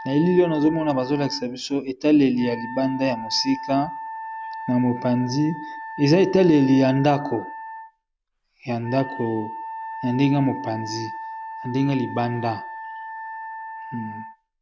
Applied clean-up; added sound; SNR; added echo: none; Wind instrument, woodwind instrument; 12 dB; none.